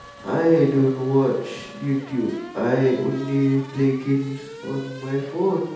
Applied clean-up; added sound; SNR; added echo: none; Race car, auto racing / Accelerating, revving, vroom; 19 dB; reverberation time 0.8 s.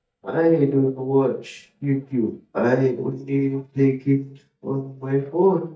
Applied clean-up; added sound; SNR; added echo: neural mask model DeepFilterNet 3.